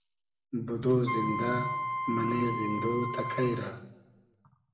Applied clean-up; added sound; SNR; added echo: none; Wind instrument, woodwind instrument; 3 dB; reverberation time 0.8 s.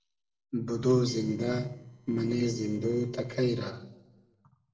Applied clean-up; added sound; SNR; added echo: neural separator model SepFormer DNS4.